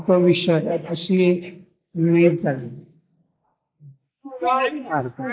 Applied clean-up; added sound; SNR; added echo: neural mask model Resemble Enhance denoiser.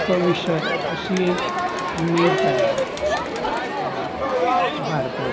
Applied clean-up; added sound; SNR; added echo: none; Crowd; -3 dB; none.